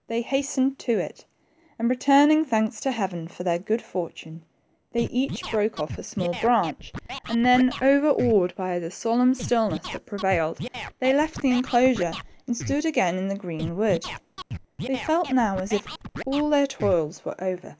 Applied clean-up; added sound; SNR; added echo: none; Scratching (performance technique); 11 dB; none.